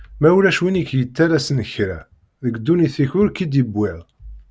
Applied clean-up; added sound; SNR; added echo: none; none; none; none.